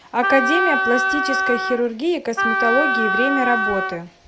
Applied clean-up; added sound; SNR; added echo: none; Wind instrument, woodwind instrument; -1 dB; none.